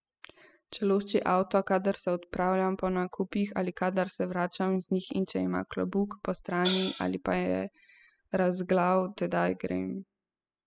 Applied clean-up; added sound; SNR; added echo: classical method spectral subtraction.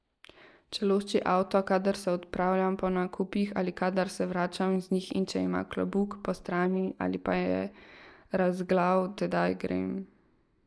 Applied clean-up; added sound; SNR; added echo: neural mask model DeepFilterNet 3.